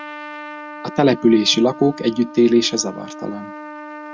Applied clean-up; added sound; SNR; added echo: none; Trumpet; 15 dB; none.